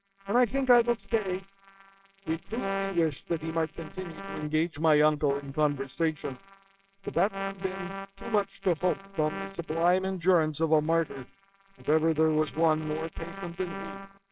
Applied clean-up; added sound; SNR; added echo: neural separator model SepFormer WHAMR!.